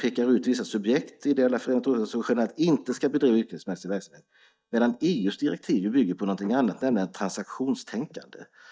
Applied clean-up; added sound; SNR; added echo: neural mask model DeepFilterNet 3.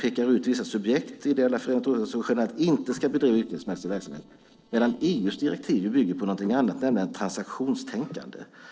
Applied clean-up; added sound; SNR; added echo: neural separator model SepFormer DNS4.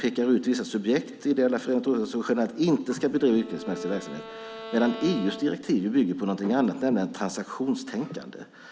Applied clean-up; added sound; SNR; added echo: none; Bowed string instrument; 14 dB; none.